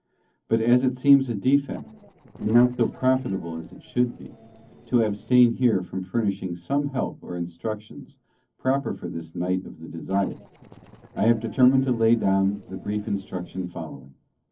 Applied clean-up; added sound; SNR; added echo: neural separator model SepFormer DNS4.